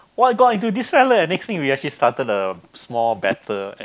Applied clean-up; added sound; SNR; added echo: none; none; none; none.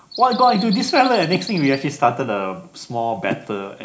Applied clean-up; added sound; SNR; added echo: none; Bird vocalization, bird call, bird song; 15 dB; reverberation time 0.4 s.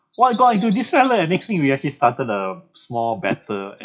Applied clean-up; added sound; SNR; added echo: classical method WPE with log-MMSE.